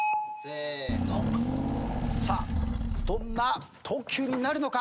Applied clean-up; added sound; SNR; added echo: none; Engine / Car; -3 dB; none.